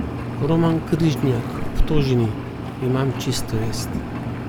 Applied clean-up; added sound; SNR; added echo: none; Engine; 6 dB; none.